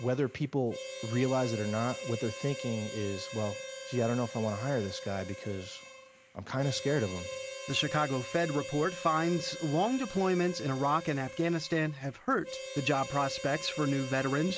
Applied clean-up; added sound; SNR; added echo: none; Harmonica; 10 dB; none.